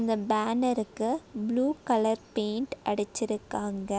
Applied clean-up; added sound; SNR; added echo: none; none; none; none.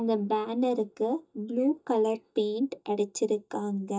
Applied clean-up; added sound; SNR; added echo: neural mask model DeepFilterNet 3.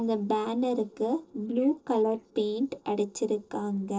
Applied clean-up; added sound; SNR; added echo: neural separator model SepFormer DNS4.